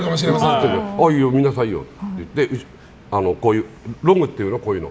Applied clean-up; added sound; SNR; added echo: none; none; none; none.